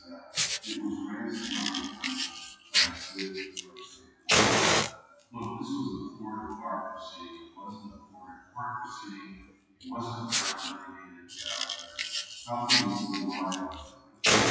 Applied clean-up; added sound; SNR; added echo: classical method WPE with log-MMSE.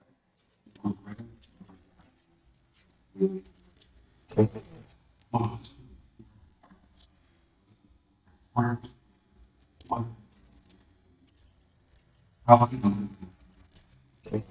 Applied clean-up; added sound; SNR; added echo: neural mask model DeepFilterNet 3.